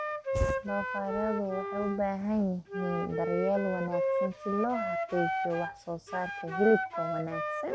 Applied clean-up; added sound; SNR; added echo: none; Wind instrument, woodwind instrument; 2 dB; none.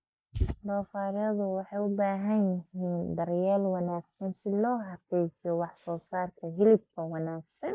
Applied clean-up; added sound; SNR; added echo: neural mask model Resemble Enhance denoiser.